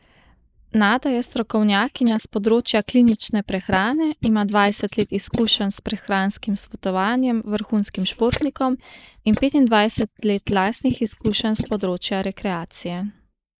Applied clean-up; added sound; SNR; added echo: neural mask model Resemble Enhance denoiser.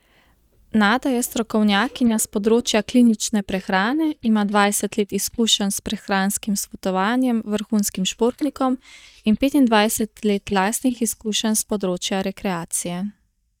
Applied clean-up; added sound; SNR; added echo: neural mask model DeepFilterNet 3.